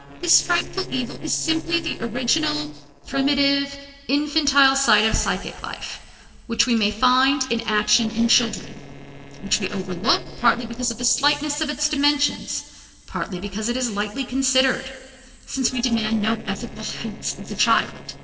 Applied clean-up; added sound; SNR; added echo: neural separator model SepFormer DNS4.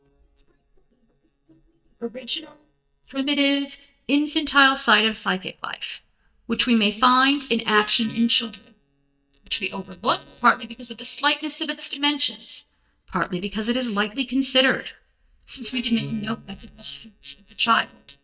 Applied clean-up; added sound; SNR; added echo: neural mask model DeepFilterNet 3.